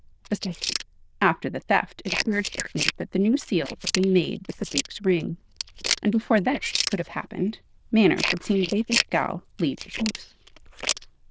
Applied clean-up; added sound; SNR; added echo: neural diffusion model UNIVERSE++.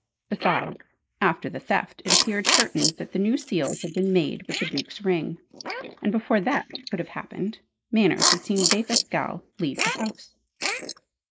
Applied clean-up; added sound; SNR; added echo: neural mask model Resemble Enhance denoiser.